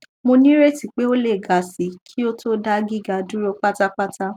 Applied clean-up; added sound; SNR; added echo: none; none; none; none.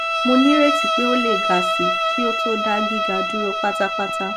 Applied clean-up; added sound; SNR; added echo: none; Bowed string instrument; -1 dB; none.